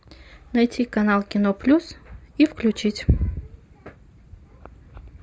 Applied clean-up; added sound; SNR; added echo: none; none; none; none.